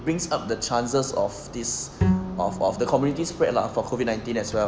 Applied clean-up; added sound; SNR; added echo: none; Bowed string instrument; 4 dB; none.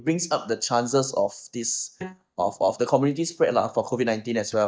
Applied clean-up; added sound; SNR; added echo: neural mask model DeepFilterNet 3.